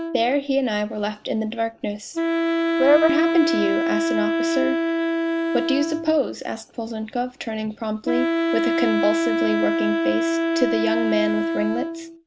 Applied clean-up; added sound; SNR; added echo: none; Wind instrument, woodwind instrument; -1 dB; none.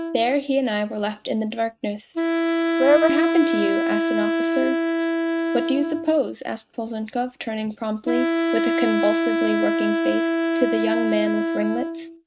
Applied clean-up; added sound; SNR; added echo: neural mask model RNNoise.